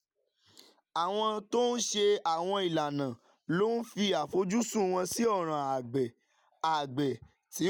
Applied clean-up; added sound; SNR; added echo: none; none; none; none.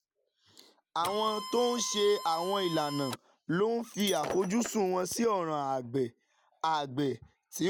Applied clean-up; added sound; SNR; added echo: none; Shatter + Printer; 10 dB; none.